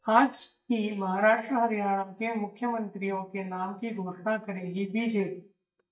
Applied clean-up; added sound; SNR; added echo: neural mask model DeepFilterNet 3.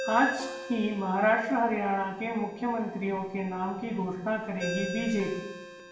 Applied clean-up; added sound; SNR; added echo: none; Ringtone; 12 dB; reverberation time 0.8 s.